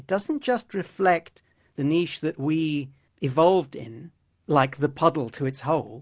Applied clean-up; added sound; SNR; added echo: none; none; none; none.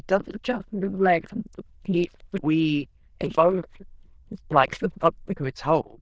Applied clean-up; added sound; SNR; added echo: neural diffusion model UNIVERSE++.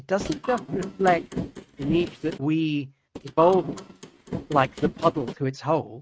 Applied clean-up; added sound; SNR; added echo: neural mask model RNNoise.